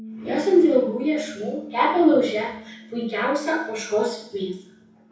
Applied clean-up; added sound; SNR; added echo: none; Piano; 20 dB; reverberation time 0.6 s.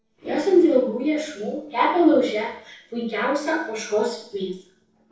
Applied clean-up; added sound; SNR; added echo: neural separator model SepFormer DNS4.